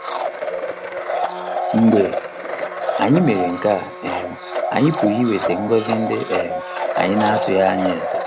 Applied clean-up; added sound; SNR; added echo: none; Domestic sounds, home sounds; 3 dB; none.